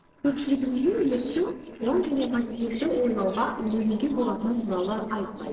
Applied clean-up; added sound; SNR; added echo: neural separator model SepFormer DNS4.